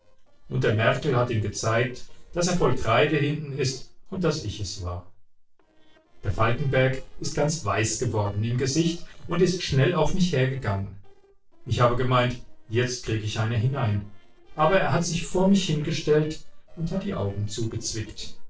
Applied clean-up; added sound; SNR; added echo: neural separator model SepFormer DNS4.